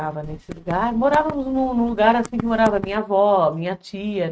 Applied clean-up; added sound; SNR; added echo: neural mask model RNNoise.